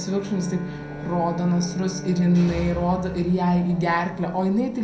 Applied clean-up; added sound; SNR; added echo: none; Bowed string instrument; 15 dB; reverberation time 0.6 s.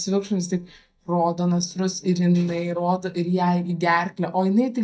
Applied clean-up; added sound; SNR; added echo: neural mask model DeepFilterNet 3.